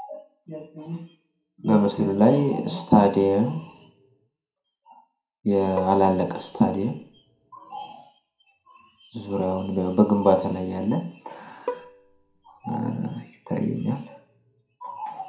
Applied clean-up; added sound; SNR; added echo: none; Bowed string instrument; 13 dB; reverberation time 0.4 s.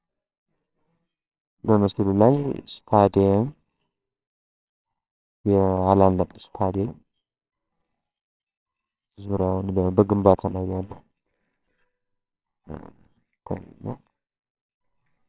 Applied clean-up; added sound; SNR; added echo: neural separator model SepFormer WHAMR!.